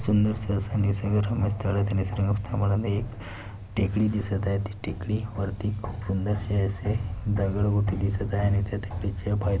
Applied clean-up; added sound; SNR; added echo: none; none; none; none.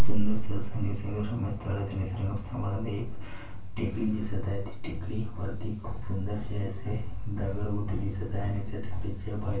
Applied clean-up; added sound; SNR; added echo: none; none; none; reverberation time 0.3 s.